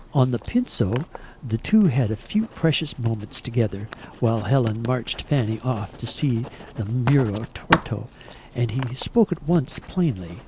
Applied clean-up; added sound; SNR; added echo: none; Writing; 12 dB; none.